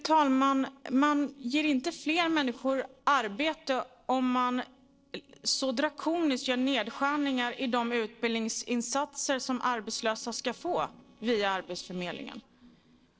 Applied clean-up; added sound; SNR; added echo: neural separator model SepFormer DNS4.